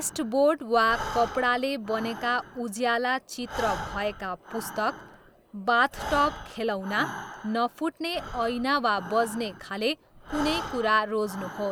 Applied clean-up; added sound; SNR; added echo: none; Breathing; 11 dB; none.